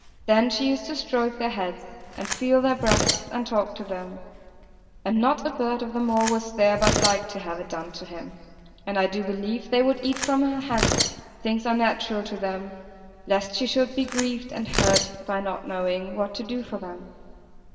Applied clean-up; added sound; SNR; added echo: none; Tearing; 6 dB; reverberation time 2.3 s.